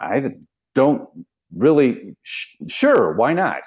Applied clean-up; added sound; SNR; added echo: none; none; none; none.